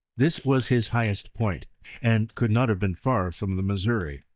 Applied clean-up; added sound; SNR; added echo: neural mask model DeepFilterNet 3.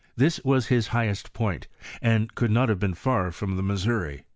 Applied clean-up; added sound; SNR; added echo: none; none; none; none.